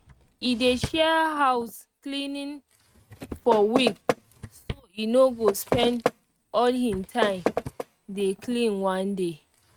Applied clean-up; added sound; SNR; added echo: neural mask model RNNoise.